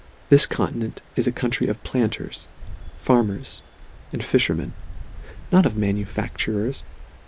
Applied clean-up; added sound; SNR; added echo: none; Stream; 14 dB; none.